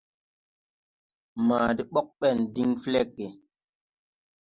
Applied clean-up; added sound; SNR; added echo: none; none; none; none.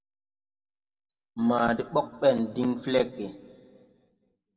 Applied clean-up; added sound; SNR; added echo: none; none; none; reverberation time 1.4 s.